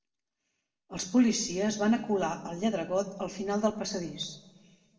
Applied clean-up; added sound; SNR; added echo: neural separator model SepFormer DNS4.